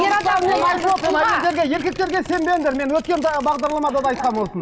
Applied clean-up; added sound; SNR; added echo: none; Tearing; 18 dB; none.